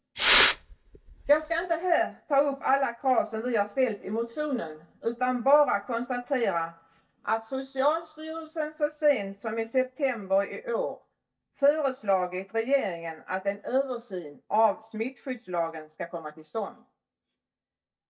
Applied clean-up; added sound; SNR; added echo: neural mask model DeepFilterNet 3.